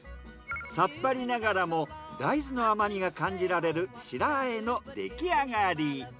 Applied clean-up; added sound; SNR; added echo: none; none; none; none.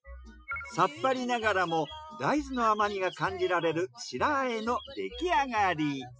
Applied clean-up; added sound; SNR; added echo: classical method Wiener filter.